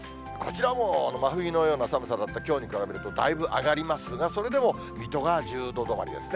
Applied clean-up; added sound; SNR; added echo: none; none; none; none.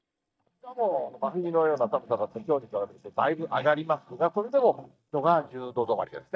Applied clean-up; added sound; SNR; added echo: neural mask model DeepFilterNet 3.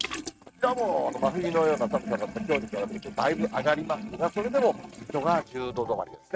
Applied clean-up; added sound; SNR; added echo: neural mask model RNNoise.